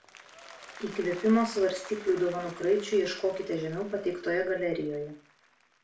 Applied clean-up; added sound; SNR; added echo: none; Applause; 19 dB; reverberation time 0.4 s.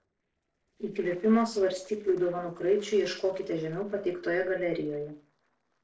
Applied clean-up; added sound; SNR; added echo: neural separator model SepFormer DNS4.